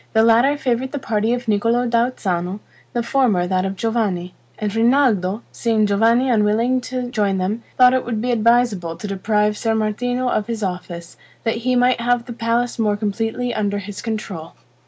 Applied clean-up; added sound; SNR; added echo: none; none; none; none.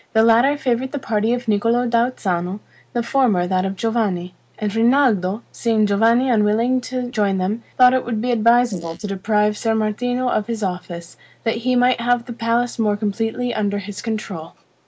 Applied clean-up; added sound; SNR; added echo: neural mask model Resemble Enhance denoiser.